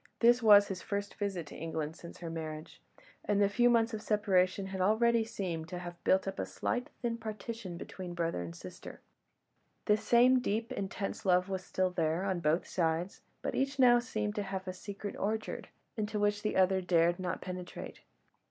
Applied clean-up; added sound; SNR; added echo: none; none; none; none.